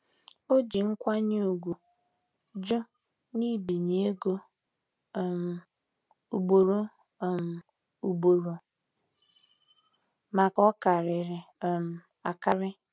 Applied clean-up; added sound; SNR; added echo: none; none; none; none.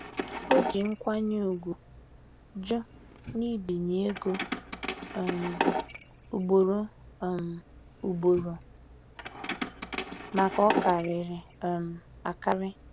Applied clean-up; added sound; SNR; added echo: none; Keys jangling; 6 dB; none.